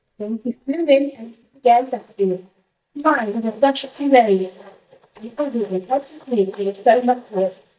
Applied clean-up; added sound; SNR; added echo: neural mask model DeepFilterNet 3.